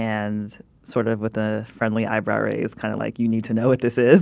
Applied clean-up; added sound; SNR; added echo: none; none; none; none.